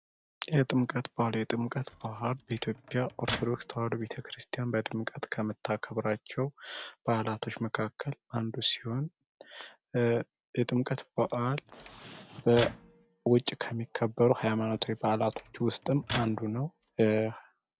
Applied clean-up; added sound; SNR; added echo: none; Microwave oven; 12 dB; none.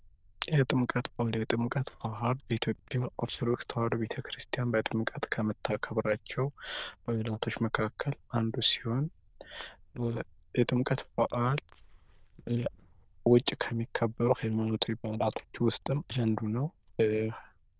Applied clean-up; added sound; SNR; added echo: neural diffusion model UNIVERSE++.